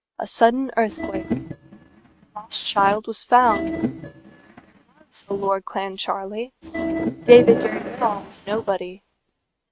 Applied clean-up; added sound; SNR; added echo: neural mask model RNNoise.